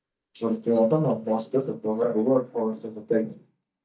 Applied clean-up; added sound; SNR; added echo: neural mask model DeepFilterNet 3.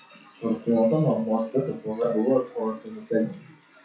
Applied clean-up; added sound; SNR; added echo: classical method WPE with log-MMSE.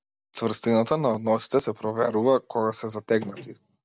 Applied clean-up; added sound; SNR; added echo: none; none; none; none.